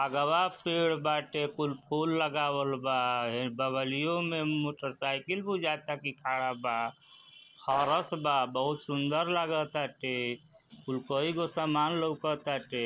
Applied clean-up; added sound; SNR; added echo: neural separator model SepFormer DNS4.